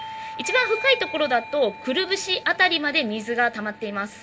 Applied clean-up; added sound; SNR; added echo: none; Bell / Doorbell; 13 dB; reverberation time 1.6 s.